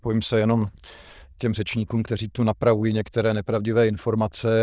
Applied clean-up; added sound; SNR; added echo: neural diffusion model UNIVERSE++.